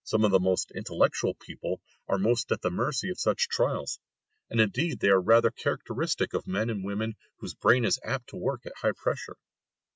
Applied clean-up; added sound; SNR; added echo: none; none; none; none.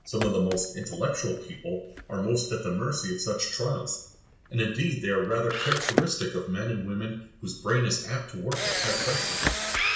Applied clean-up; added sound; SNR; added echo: none; Camera; 4 dB; reverberation time 0.5 s.